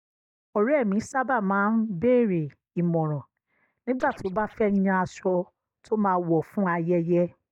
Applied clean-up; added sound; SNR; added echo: neural mask model DeepFilterNet 3.